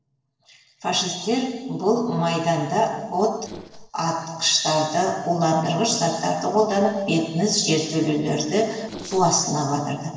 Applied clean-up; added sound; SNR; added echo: neural separator model SepFormer DNS4.